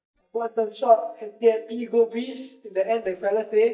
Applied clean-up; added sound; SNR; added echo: neural mask model DeepFilterNet 3.